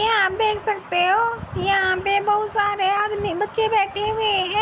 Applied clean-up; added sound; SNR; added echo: none; none; none; none.